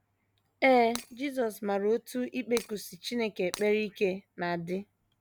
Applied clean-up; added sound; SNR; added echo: none; Shatter; 14 dB; none.